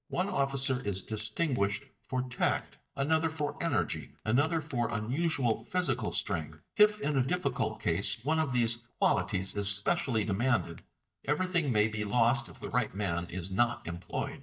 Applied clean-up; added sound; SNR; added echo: neural mask model DeepFilterNet 3.